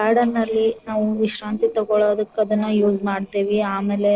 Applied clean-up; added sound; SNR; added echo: neural separator model SepFormer DNS4.